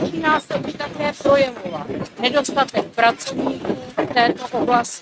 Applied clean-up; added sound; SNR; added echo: neural mask model RNNoise.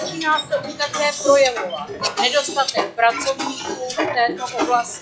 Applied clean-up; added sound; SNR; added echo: classical method log-MMSE.